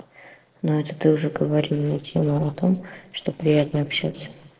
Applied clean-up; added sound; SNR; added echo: neural separator model SepFormer DNS4.